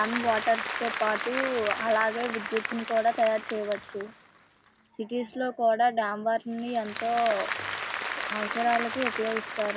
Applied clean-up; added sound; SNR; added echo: none; Applause; 6 dB; none.